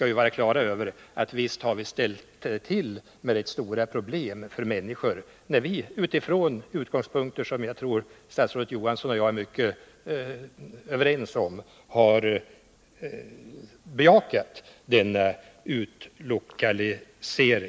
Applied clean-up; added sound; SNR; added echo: none; none; none; none.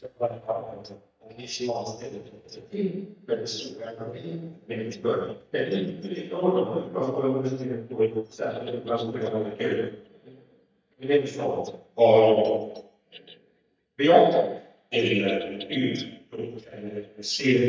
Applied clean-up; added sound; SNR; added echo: neural mask model DeepFilterNet 3.